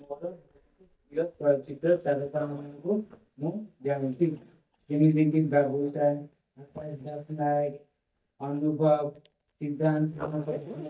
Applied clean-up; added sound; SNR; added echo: neural mask model DeepFilterNet 3.